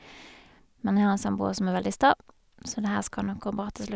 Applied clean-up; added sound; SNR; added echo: none; none; none; none.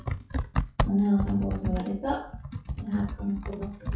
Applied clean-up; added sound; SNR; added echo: classical method WPE with log-MMSE.